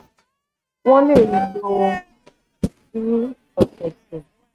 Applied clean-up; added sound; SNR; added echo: neural mask model RNNoise.